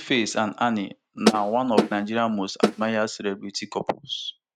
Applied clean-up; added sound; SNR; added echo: neural mask model RNNoise.